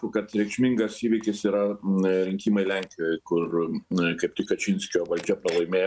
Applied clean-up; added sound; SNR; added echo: neural mask model RNNoise.